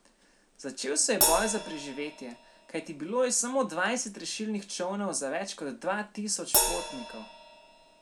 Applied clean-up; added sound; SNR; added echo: none; Crash cymbal; 3 dB; none.